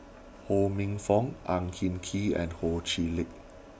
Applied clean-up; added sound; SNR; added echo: none; none; none; none.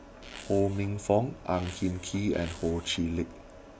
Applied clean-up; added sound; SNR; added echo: none; Zipper (clothing); 18 dB; none.